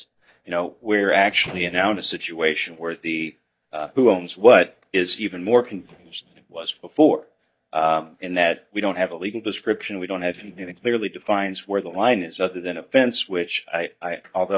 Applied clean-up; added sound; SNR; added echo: neural mask model DeepFilterNet 3.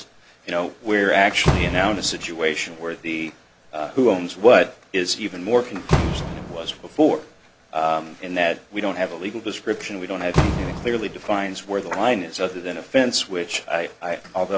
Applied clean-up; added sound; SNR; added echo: none; Slam; 8 dB; none.